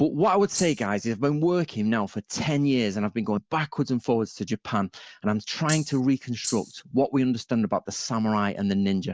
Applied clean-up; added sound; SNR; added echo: none; Rattle (instrument); 9 dB; none.